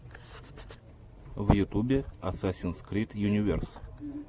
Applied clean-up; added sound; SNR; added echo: none; none; none; none.